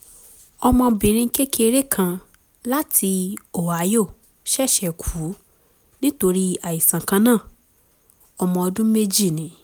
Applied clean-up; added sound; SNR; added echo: none; none; none; none.